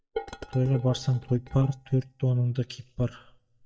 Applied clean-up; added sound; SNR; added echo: neural mask model DeepFilterNet 3.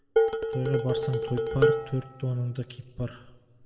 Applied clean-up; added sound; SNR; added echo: none; Dishes, pots, and pans; -4 dB; reverberation time 1.0 s.